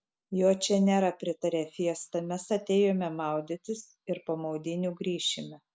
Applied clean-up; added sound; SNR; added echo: none; none; none; none.